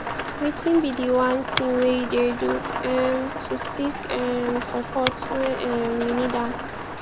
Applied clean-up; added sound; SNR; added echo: none; Finger snapping + Rain; 6 dB; none.